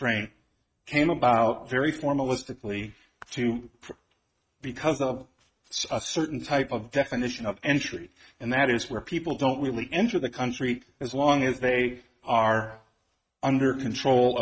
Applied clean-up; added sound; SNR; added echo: neural mask model RNNoise.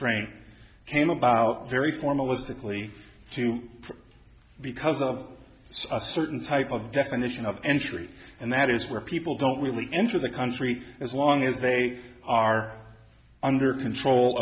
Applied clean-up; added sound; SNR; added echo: none; none; none; none.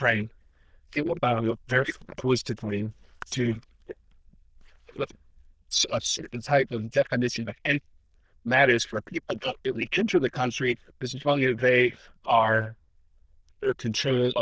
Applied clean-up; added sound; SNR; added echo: neural diffusion model UNIVERSE++.